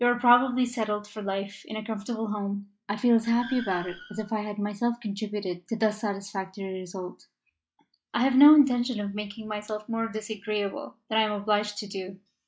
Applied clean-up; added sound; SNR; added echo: classical method log-MMSE.